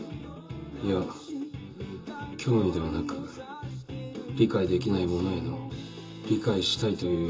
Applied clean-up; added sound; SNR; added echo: none; none; none; reverberation time 0.2 s.